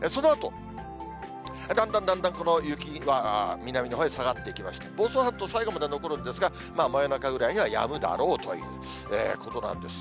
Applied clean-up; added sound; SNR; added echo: none; none; none; none.